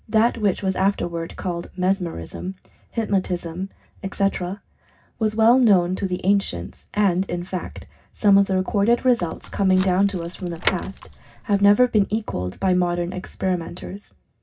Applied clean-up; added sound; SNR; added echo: none; Door / Car; 12 dB; reverberation time 0.4 s.